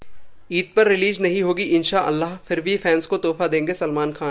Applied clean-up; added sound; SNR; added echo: none; none; none; none.